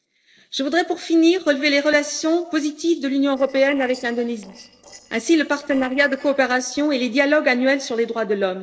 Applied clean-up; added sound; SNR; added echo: neural separator model SepFormer DNS4.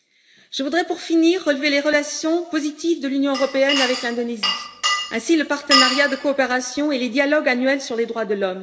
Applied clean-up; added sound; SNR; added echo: none; Glass; 3 dB; reverberation time 1.2 s.